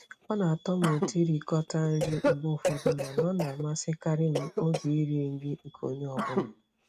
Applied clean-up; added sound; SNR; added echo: neural mask model RNNoise.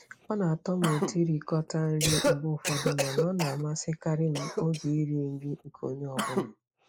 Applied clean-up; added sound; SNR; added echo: neural mask model Resemble Enhance denoiser.